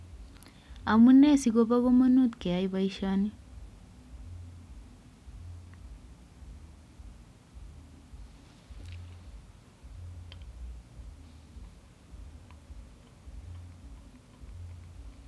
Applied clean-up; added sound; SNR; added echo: none; none; none; none.